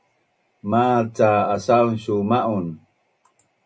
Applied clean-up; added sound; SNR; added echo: none; none; none; none.